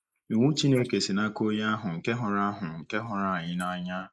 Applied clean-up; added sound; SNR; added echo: neural mask model Resemble Enhance denoiser.